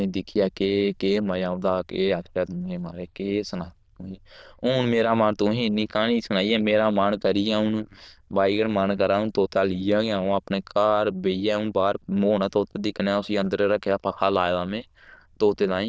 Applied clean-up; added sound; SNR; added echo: neural diffusion model UNIVERSE++.